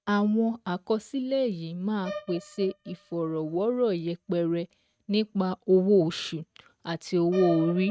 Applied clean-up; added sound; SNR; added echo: neural mask model RNNoise.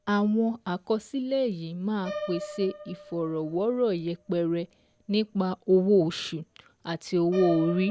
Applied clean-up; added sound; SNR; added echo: none; Piano; 16 dB; none.